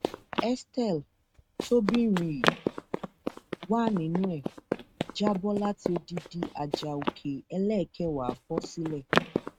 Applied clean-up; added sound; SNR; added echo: neural mask model RNNoise.